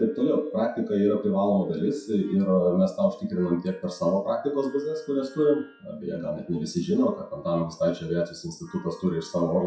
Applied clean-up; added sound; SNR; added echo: classical method WPE with log-MMSE.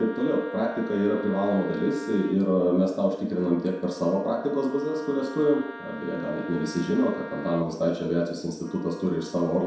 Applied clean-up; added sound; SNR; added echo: none; Wind instrument, woodwind instrument; 18 dB; reverberation time 0.7 s.